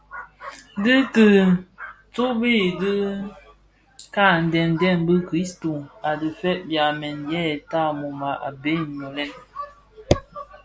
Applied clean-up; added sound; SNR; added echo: none; none; none; none.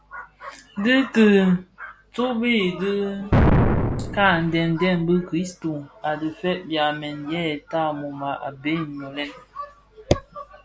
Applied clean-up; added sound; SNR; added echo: none; Explosion; -2 dB; none.